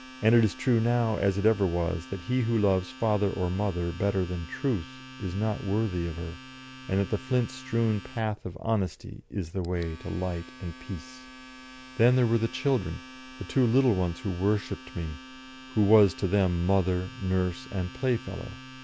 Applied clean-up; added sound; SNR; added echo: none; Domestic sounds, home sounds; 18 dB; none.